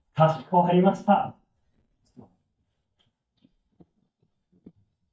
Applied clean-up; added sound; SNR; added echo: neural mask model DeepFilterNet 3.